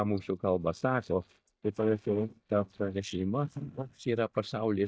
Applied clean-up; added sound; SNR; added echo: neural mask model DeepFilterNet 3.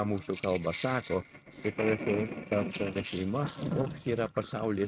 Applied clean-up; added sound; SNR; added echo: neural mask model RNNoise.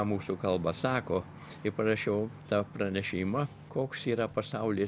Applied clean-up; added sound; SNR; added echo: none; none; none; none.